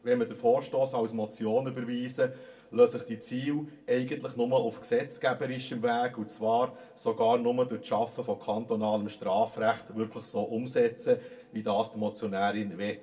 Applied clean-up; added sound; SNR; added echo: none; none; none; reverberation time 0.2 s.